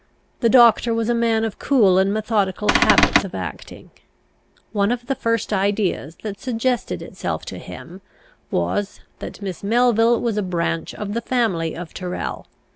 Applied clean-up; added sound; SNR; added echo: none; Cupboard open or close / Door; -5 dB; none.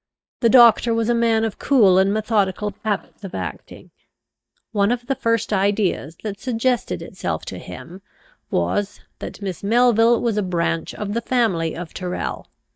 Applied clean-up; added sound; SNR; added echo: neural mask model DeepFilterNet 3.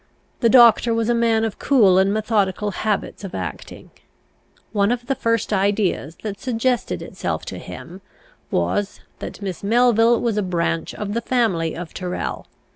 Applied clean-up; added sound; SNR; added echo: none; none; none; none.